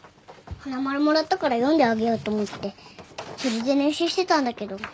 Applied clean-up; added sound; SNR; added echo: none; none; none; none.